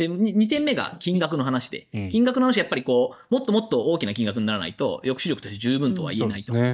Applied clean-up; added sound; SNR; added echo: neural mask model DeepFilterNet 3.